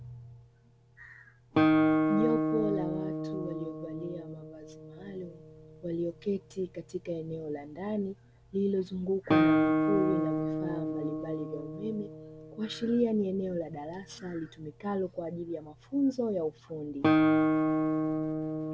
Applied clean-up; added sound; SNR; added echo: none; Guitar; -3 dB; none.